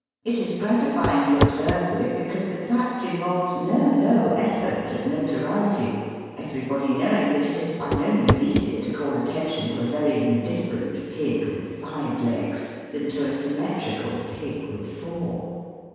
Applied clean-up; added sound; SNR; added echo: none; Walk, footsteps / Run / Wood; 1 dB; reverberation time 1.9 s.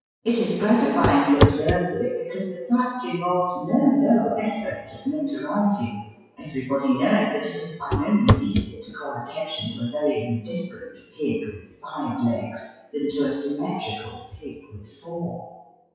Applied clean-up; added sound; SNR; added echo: classical method WPE with log-MMSE.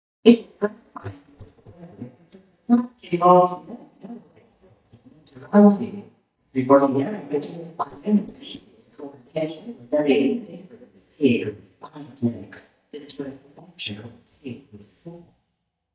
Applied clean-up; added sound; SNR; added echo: neural mask model DeepFilterNet 3.